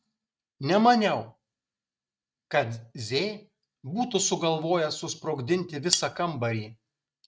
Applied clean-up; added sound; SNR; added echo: neural mask model RNNoise.